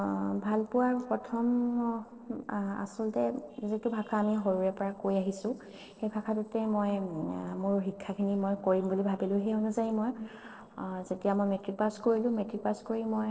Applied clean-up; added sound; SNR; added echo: neural separator model SepFormer DNS4.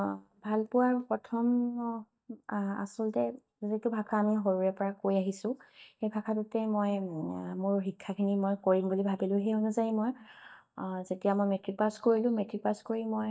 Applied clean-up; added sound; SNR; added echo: neural mask model DeepFilterNet 3.